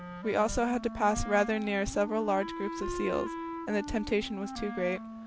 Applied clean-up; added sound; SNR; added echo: none; Wind instrument, woodwind instrument; 8 dB; none.